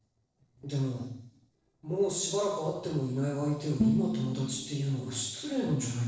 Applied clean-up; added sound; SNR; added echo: neural separator model SepFormer DNS4.